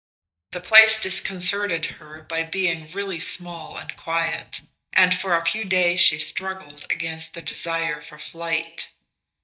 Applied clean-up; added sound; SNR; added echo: neural mask model DeepFilterNet 3.